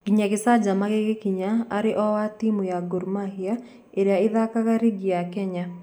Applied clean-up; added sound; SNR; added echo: none; none; none; none.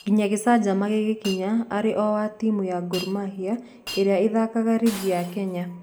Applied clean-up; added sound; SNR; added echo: none; Shatter; 19 dB; none.